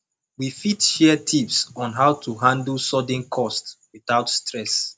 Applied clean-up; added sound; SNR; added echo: none; none; none; none.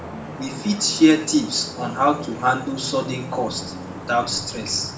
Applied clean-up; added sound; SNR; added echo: none; Traffic noise, roadway noise / Vehicle horn, car horn, honking; 11 dB; reverberation time 0.5 s.